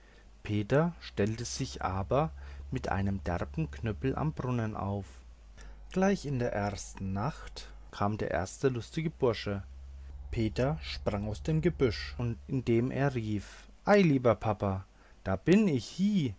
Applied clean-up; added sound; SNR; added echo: none; Engine; 17 dB; none.